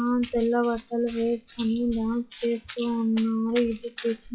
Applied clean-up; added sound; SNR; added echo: classical method log-MMSE.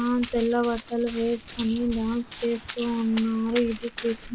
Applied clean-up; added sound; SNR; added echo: none; Run; 14 dB; none.